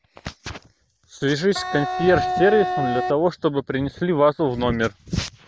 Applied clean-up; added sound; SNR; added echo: none; Wind instrument, woodwind instrument; 3 dB; none.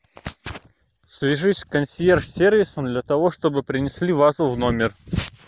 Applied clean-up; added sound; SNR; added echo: none; none; none; none.